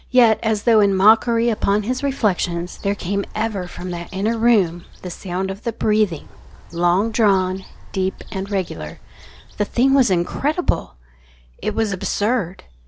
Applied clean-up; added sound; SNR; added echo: none; Bird; 18 dB; none.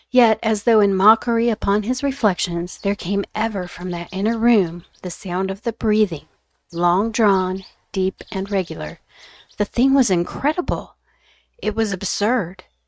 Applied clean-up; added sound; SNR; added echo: neural mask model RNNoise.